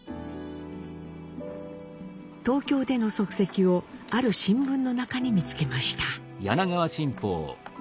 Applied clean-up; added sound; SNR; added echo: none; none; none; none.